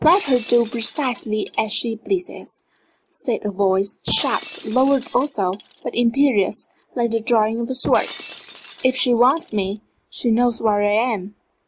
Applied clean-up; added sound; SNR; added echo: none; Shatter; 15 dB; none.